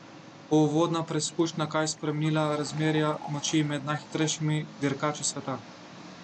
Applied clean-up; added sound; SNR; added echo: none; Liquid + Engine; 17 dB; none.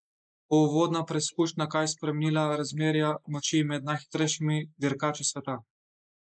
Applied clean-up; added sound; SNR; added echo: neural mask model Resemble Enhance denoiser.